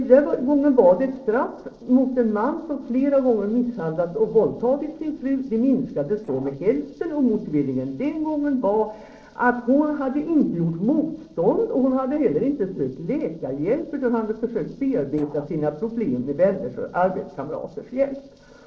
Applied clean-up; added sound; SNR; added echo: neural separator model SepFormer DNS4.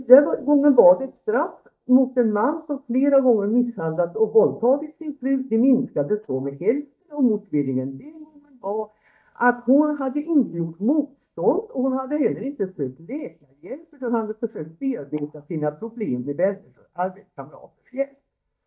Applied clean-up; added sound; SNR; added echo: neural mask model DeepFilterNet 3.